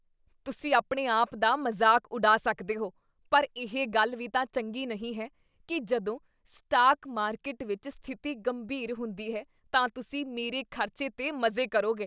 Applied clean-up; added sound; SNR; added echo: none; none; none; none.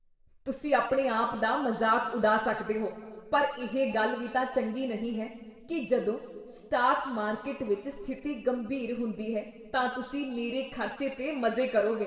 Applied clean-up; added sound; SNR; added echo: none; none; none; reverberation time 1.6 s.